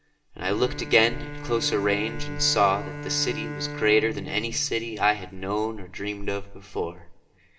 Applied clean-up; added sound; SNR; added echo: none; Bowed string instrument; 11 dB; reverberation time 0.8 s.